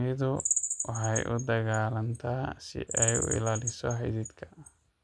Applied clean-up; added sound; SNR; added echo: none; Bird vocalization, bird call, bird song; 5 dB; none.